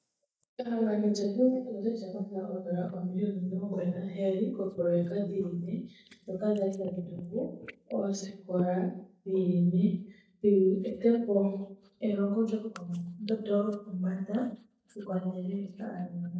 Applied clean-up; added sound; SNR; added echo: neural mask model DeepFilterNet 3.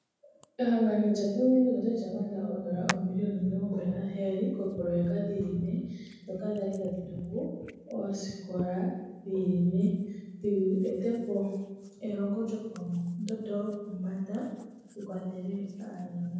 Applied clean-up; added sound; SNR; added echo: none; Hands; 18 dB; reverberation time 1.1 s.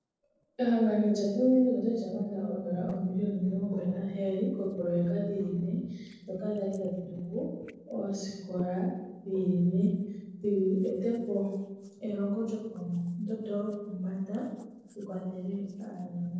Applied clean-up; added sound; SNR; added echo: neural separator model SepFormer DNS4.